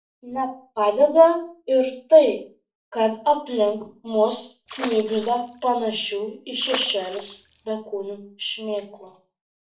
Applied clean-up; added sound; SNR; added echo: neural separator model SepFormer DNS4.